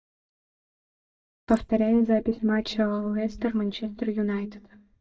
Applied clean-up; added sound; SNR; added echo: neural mask model DeepFilterNet 3.